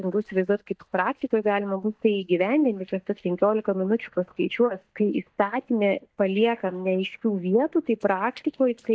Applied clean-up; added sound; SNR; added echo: neural mask model DeepFilterNet 3.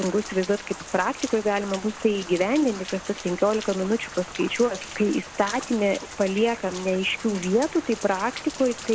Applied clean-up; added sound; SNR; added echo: none; Rain; 13 dB; none.